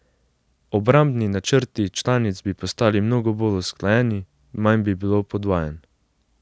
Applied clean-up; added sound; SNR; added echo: none; none; none; none.